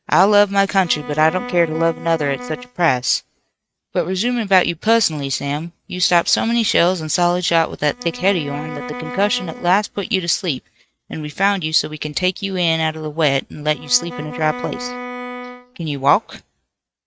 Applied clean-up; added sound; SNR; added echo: neural mask model RNNoise.